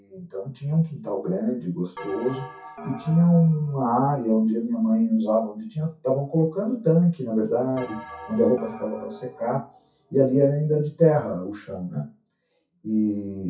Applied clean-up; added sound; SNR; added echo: classical method WPE with log-MMSE.